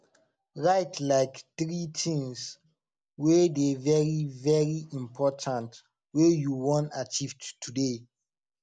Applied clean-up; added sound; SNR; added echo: none; none; none; none.